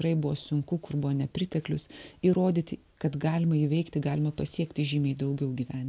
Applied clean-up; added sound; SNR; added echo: none; none; none; none.